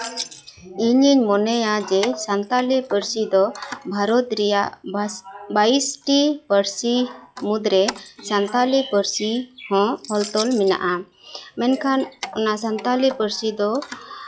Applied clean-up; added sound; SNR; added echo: classical method log-MMSE.